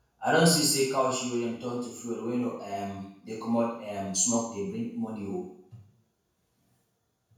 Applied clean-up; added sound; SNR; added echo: none; none; none; reverberation time 0.6 s.